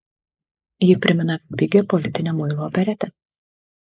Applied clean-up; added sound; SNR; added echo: neural mask model Resemble Enhance denoiser.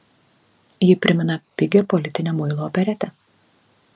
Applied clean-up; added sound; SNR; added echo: none; none; none; none.